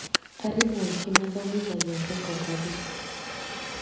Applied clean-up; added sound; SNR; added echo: none; Fire; 0 dB; reverberation time 1.0 s.